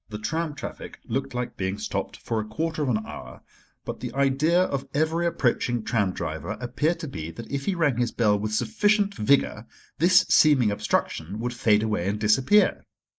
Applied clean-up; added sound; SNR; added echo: neural mask model Resemble Enhance denoiser.